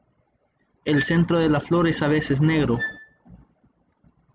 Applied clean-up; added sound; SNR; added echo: none; Wind instrument, woodwind instrument; 13 dB; none.